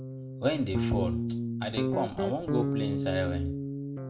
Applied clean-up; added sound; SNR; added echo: none; Guitar; -1 dB; reverberation time 0.3 s.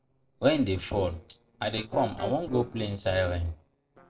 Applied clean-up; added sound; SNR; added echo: neural separator model SepFormer DNS4.